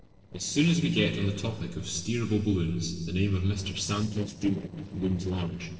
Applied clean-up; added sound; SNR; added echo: neural separator model SepFormer DNS4.